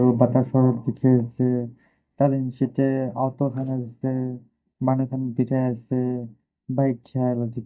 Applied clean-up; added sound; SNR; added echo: neural mask model DeepFilterNet 3.